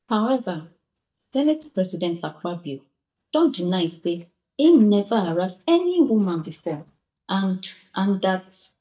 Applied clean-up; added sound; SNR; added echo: neural mask model DeepFilterNet 3.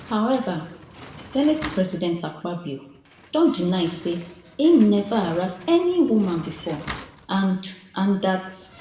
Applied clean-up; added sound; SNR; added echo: none; Slam; 19 dB; reverberation time 0.7 s.